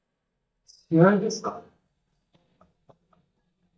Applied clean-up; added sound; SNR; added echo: neural mask model DeepFilterNet 3.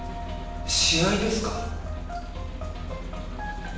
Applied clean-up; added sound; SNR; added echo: none; Snare drum; 16 dB; reverberation time 0.9 s.